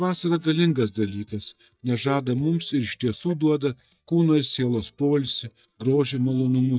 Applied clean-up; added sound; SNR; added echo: neural mask model DeepFilterNet 3.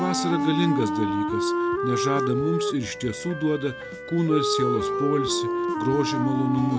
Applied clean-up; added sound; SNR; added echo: none; Wind instrument, woodwind instrument; 0 dB; none.